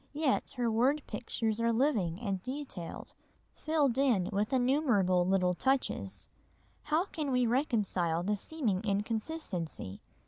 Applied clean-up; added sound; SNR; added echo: none; none; none; none.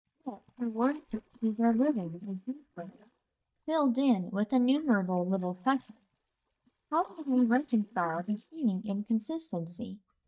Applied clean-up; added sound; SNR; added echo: neural mask model DeepFilterNet 3.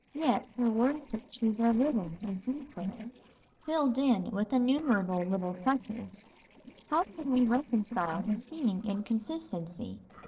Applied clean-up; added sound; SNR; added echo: neural separator model SepFormer DNS4.